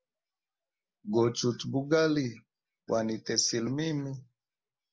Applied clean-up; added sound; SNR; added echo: none; none; none; none.